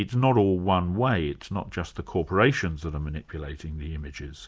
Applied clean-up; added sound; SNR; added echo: none; none; none; none.